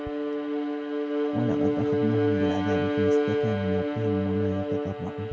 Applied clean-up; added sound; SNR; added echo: none; Bowed string instrument; -5 dB; none.